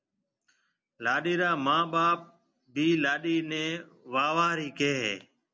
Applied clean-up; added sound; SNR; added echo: none; none; none; none.